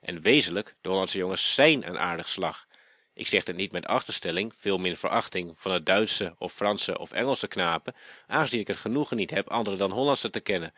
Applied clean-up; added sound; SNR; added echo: none; none; none; none.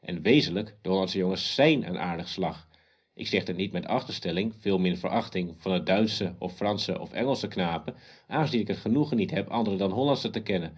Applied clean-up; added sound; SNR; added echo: none; none; none; reverberation time 0.5 s.